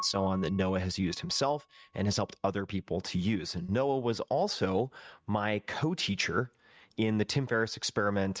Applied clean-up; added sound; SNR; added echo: neural mask model RNNoise.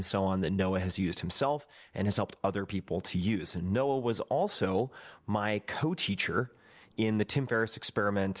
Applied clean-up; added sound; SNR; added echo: neural mask model Resemble Enhance denoiser.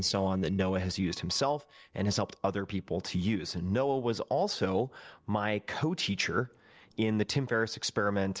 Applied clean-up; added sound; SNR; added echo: neural separator model SepFormer DNS4.